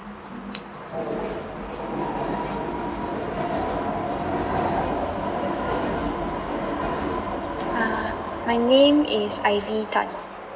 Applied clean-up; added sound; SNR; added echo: none; none; none; none.